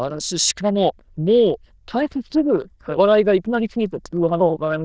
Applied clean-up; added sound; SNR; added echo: neural diffusion model UNIVERSE++.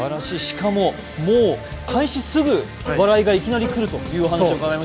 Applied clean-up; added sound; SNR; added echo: none; Bowed string instrument; 14 dB; none.